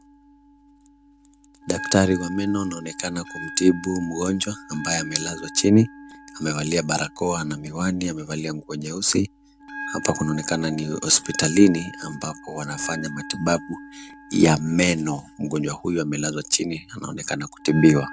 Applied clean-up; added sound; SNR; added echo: none; Bell; 16 dB; none.